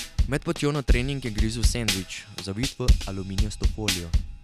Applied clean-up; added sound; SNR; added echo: none; Drum kit; -4 dB; none.